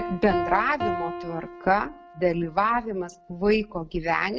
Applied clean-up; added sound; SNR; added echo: none; Piano; 9 dB; none.